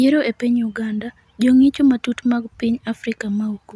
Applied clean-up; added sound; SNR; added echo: none; none; none; none.